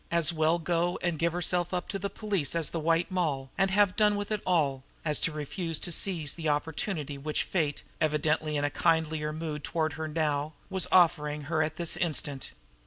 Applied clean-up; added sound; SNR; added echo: none; none; none; none.